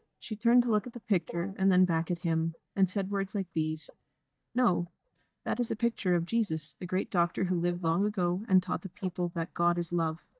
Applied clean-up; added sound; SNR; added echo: neural mask model DeepFilterNet 3.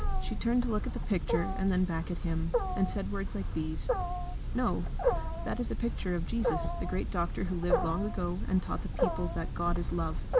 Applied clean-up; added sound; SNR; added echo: none; Wild animals; -2 dB; none.